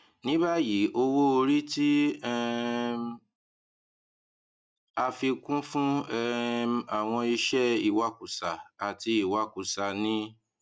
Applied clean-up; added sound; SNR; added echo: none; none; none; none.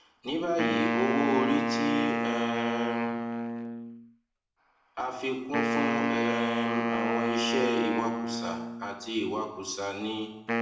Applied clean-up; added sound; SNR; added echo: none; Wind instrument, woodwind instrument; -1 dB; reverberation time 0.8 s.